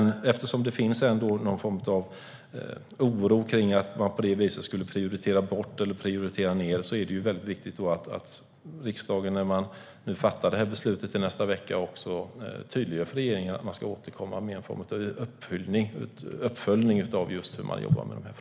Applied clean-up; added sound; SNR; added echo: none; none; none; none.